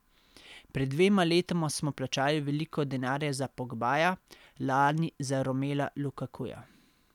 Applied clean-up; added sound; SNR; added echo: none; none; none; none.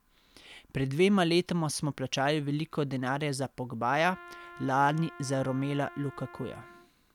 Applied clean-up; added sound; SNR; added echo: none; Trumpet; 19 dB; none.